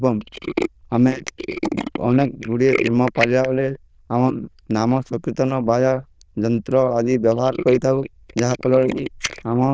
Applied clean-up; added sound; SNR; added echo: neural diffusion model UNIVERSE++.